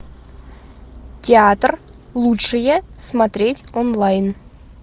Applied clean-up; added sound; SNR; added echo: none; none; none; none.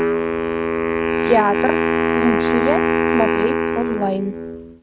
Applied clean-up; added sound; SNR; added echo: neural mask model RNNoise.